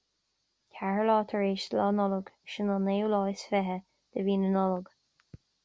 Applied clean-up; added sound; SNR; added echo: none; none; none; none.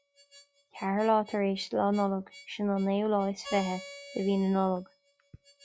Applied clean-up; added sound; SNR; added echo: classical method log-MMSE.